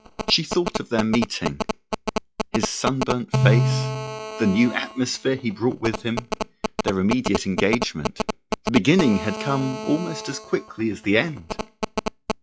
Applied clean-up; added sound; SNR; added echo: classical method log-MMSE.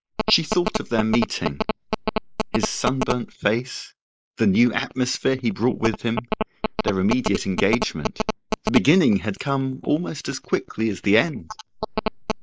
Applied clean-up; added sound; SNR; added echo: neural mask model Resemble Enhance denoiser.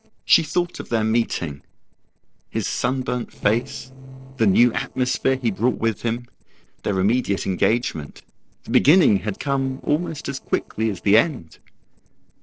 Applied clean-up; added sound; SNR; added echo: neural separator model SepFormer DNS4.